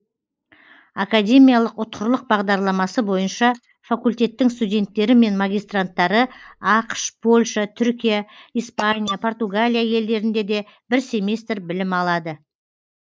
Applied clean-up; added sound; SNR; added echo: neural mask model Resemble Enhance denoiser.